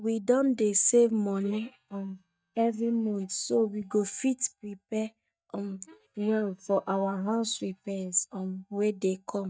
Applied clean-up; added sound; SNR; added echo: neural mask model DeepFilterNet 3.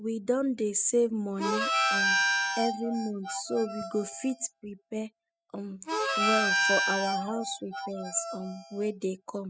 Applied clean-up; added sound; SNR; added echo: classical method spectral subtraction.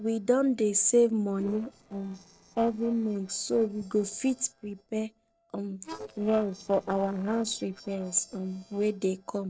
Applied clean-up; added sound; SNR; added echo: neural separator model SepFormer DNS4.